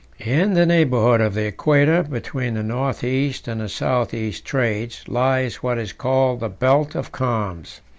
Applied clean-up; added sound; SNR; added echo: none; none; none; none.